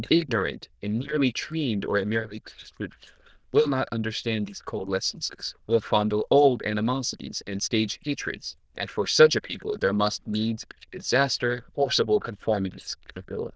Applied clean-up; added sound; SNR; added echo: neural diffusion model UNIVERSE++.